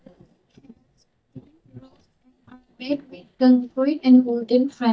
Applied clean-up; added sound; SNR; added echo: neural mask model DeepFilterNet 3.